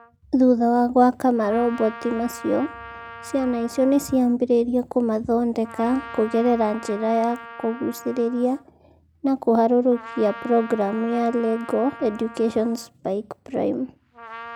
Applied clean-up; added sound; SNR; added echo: none; Trumpet; 18 dB; none.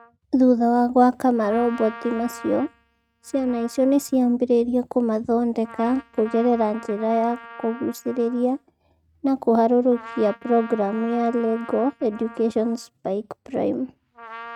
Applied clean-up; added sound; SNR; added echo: neural mask model RNNoise.